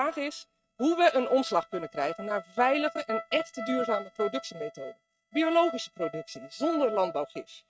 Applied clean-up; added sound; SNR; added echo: neural mask model RNNoise.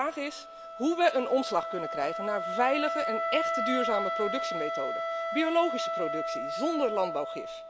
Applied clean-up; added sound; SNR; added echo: none; Wind instrument, woodwind instrument; 2 dB; none.